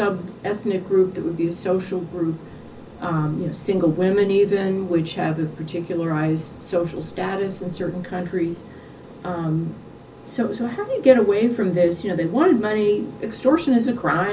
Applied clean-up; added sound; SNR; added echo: none; Aircraft; 20 dB; reverberation time 0.4 s.